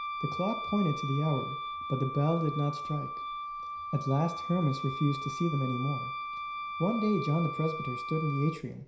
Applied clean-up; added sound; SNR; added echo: none; Wind instrument, woodwind instrument; 6 dB; reverberation time 0.5 s.